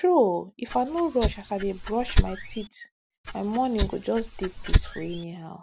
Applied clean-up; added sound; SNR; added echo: none; Rattle (instrument); 0 dB; none.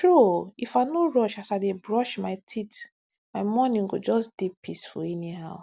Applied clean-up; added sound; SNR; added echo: none; none; none; none.